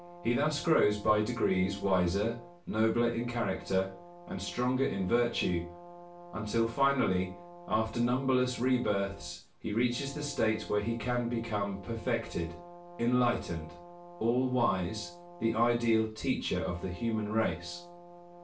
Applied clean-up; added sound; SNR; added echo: none; Brass instrument; 18 dB; reverberation time 0.3 s.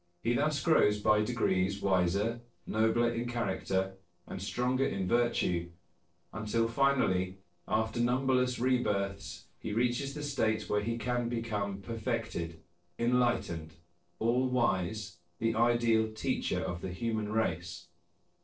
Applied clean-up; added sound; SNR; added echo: neural separator model SepFormer DNS4.